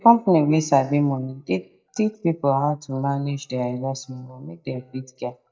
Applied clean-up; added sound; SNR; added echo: neural mask model DeepFilterNet 3.